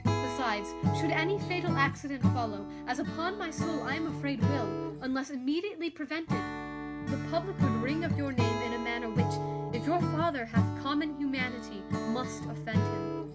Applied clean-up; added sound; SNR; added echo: none; Acoustic guitar / Strum; -2 dB; none.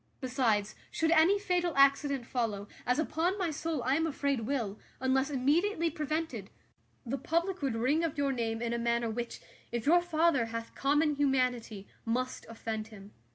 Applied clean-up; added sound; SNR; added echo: none; none; none; none.